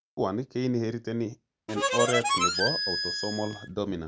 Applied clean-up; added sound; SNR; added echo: none; Harmonica; -2 dB; none.